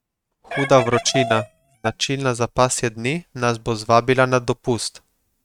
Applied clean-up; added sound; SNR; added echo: neural mask model RNNoise.